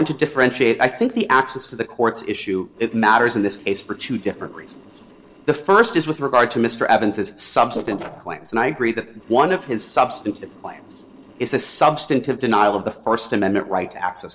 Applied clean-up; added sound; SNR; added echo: neural separator model SepFormer DNS4.